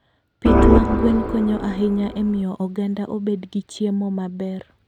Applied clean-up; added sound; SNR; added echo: none; Organ; -3 dB; none.